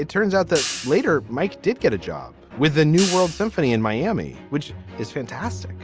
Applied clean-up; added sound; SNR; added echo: none; Hi-hat; 11 dB; none.